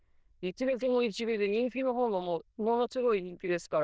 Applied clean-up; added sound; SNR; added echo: neural diffusion model UNIVERSE++.